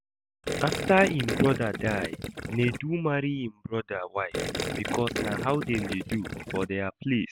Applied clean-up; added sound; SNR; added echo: none; Gurgling; 5 dB; none.